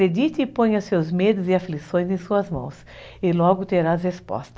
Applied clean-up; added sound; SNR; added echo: none; none; none; none.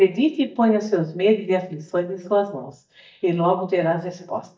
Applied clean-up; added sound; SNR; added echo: neural mask model DeepFilterNet 3.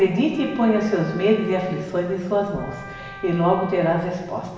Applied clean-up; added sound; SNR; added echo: none; Wind instrument, woodwind instrument; 18 dB; reverberation time 1.2 s.